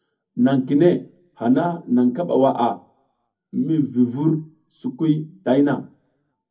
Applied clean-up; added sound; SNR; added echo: none; none; none; reverberation time 0.3 s.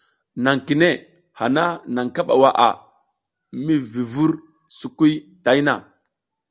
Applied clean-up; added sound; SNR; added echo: none; none; none; none.